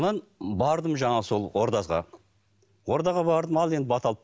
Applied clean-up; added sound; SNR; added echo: none; none; none; none.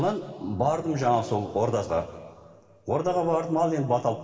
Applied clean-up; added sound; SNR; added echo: none; none; none; reverberation time 2.0 s.